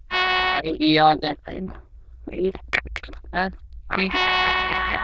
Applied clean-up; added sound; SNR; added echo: neural diffusion model UNIVERSE++.